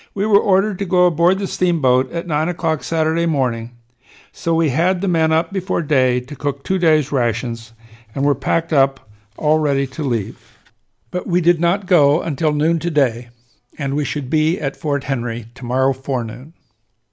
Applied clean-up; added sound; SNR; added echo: none; none; none; none.